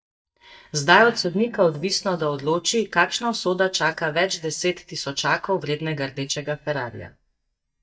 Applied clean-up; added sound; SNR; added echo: neural mask model DeepFilterNet 3.